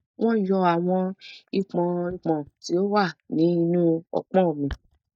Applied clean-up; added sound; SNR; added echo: neural mask model DeepFilterNet 3.